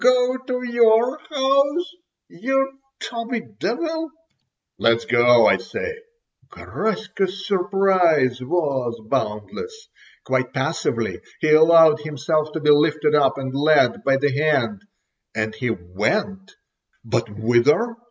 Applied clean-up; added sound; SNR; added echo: none; none; none; none.